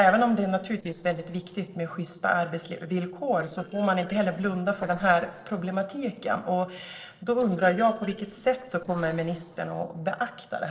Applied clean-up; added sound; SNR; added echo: neural separator model SepFormer DNS4.